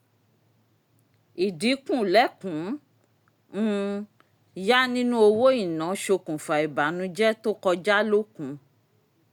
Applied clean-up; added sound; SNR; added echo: none; none; none; none.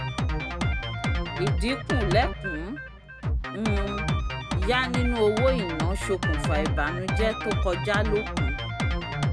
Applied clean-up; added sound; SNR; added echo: none; Drum kit; -2 dB; none.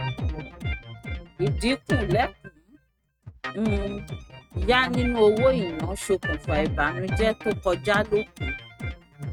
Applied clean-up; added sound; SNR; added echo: neural mask model RNNoise.